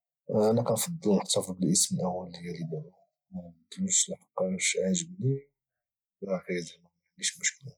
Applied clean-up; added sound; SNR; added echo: none; none; none; none.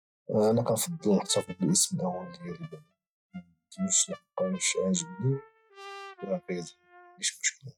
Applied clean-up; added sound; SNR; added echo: neural mask model RNNoise.